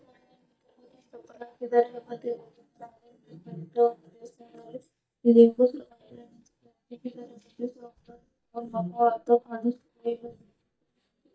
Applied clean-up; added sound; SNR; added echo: neural mask model DeepFilterNet 3.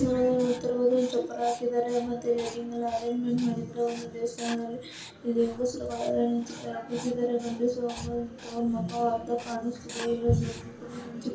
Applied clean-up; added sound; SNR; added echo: none; Writing; 19 dB; reverberation time 0.5 s.